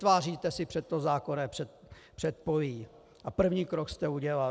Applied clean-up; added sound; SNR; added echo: none; none; none; none.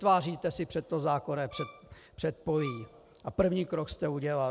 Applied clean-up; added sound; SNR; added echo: none; Bowed string instrument; 15 dB; none.